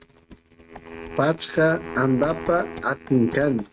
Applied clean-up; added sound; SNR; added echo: neural mask model RNNoise.